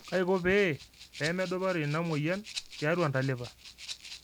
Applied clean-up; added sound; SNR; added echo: none; Rattle (instrument); 15 dB; none.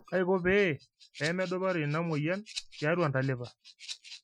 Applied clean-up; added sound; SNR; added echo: classical method Wiener filter.